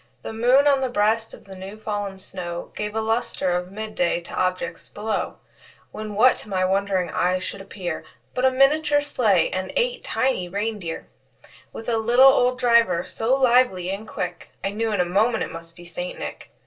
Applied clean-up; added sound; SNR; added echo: none; none; none; reverberation time 0.2 s.